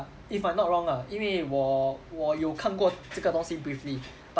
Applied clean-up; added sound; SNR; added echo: none; none; none; none.